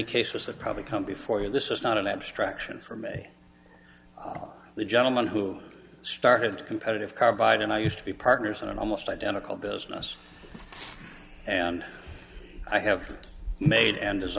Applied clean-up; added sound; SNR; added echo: none; none; none; none.